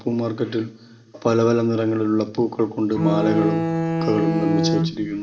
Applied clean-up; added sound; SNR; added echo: none; Bowed string instrument; 0 dB; reverberation time 1.8 s.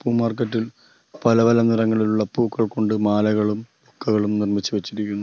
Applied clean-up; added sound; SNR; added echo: none; none; none; none.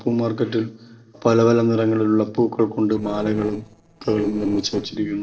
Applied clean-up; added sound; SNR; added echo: neural separator model SepFormer DNS4.